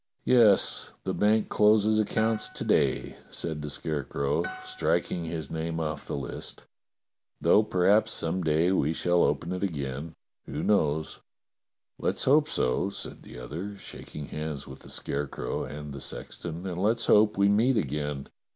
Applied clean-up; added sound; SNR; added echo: none; Harp; 17 dB; none.